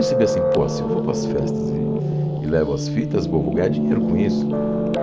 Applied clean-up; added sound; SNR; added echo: none; Piano; -3 dB; none.